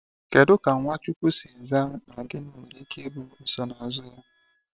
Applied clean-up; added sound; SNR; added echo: neural separator model SepFormer WHAM!.